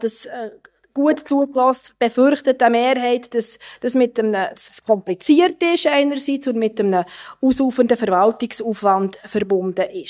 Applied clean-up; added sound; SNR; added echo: neural mask model DeepFilterNet 3.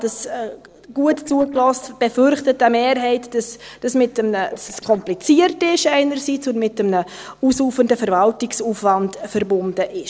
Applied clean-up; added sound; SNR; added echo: neural separator model SepFormer DNS4.